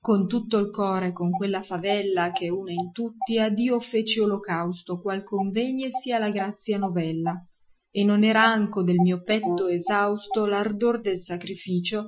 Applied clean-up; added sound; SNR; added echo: classical method Wiener filter.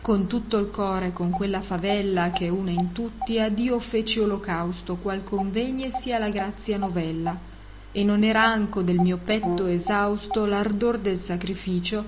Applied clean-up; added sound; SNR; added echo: none; Brass instrument + Telephone; 10 dB; none.